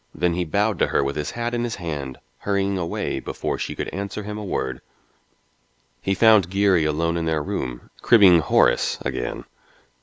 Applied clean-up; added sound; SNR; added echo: none; none; none; none.